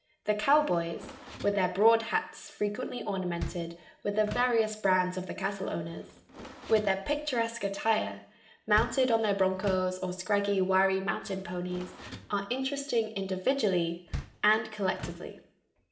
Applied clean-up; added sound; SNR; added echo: none; Door; 16 dB; reverberation time 0.6 s.